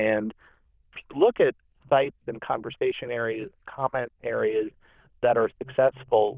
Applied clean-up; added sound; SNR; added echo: neural diffusion model UNIVERSE++.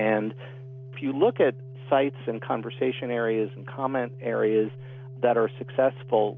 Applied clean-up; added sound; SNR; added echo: none; Organ; 14 dB; none.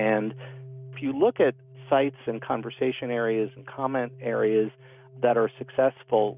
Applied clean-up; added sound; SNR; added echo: neural mask model RNNoise.